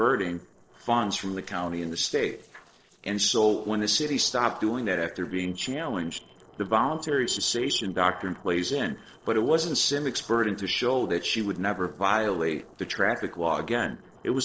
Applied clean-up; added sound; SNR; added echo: neural separator model SepFormer DNS4.